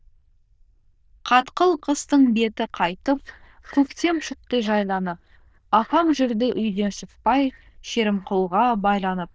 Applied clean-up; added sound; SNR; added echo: neural diffusion model UNIVERSE++.